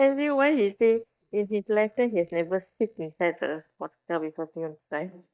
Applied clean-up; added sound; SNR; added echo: neural mask model DeepFilterNet 3.